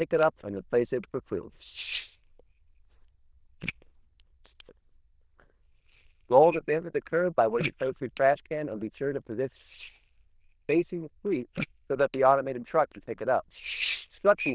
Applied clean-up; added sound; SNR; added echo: neural diffusion model UNIVERSE++.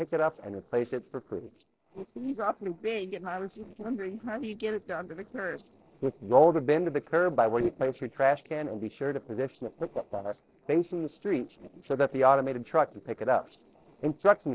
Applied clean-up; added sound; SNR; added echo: neural separator model SepFormer DNS4.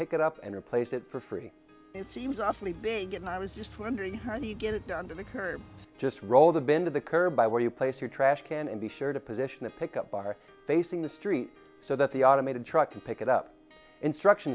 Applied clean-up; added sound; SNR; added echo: none; none; none; none.